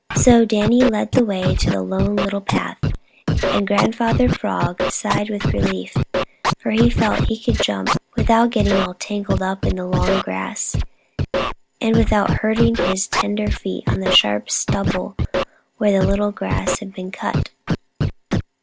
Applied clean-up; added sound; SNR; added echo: none; Scratching (performance technique); 2 dB; none.